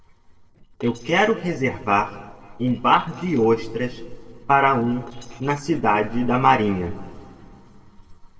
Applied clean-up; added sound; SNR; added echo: neural separator model SepFormer DNS4.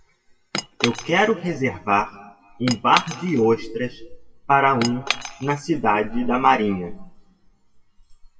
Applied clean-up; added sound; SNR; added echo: classical method WPE with log-MMSE.